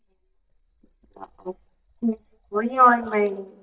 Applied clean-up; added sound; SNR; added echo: neural mask model DeepFilterNet 3.